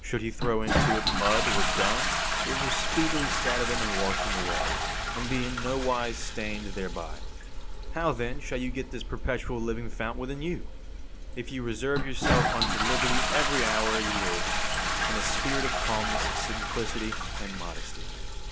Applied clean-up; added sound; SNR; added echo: none; Toilet flush; -4 dB; none.